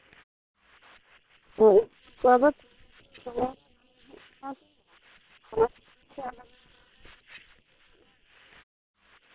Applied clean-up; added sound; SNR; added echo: neural separator model SepFormer WHAM!.